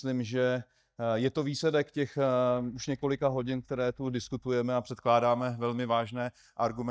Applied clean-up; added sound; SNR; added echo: neural mask model DeepFilterNet 3.